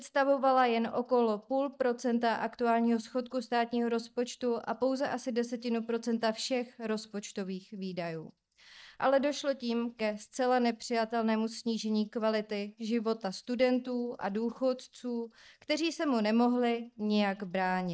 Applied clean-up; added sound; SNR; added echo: neural mask model DeepFilterNet 3.